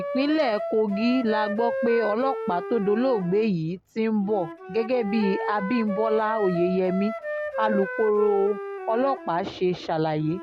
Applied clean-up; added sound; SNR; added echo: none; Wind instrument, woodwind instrument; 8 dB; none.